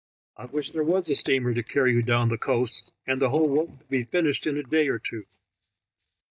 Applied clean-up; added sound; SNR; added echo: neural mask model DeepFilterNet 3.